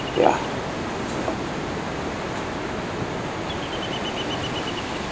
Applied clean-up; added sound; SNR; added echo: none; Ocean; 0 dB; none.